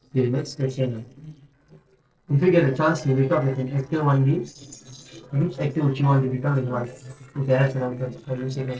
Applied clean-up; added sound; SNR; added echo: neural separator model SepFormer DNS4.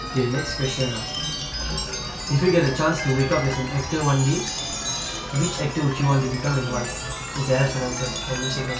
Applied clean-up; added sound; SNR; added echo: none; Chime; 7 dB; reverberation time 0.8 s.